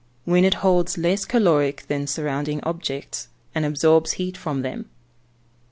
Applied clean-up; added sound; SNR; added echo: none; none; none; none.